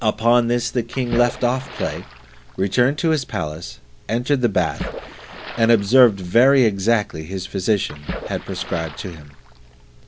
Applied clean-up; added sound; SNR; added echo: none; Splash, splatter; 14 dB; none.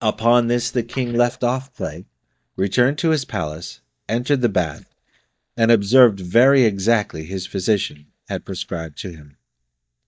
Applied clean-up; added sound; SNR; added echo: neural mask model DeepFilterNet 3.